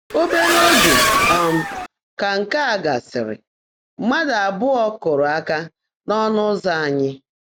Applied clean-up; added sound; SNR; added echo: none; Accelerating, revving, vroom; -3 dB; none.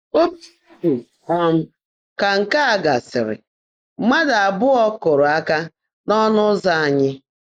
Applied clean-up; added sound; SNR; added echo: neural mask model Resemble Enhance denoiser.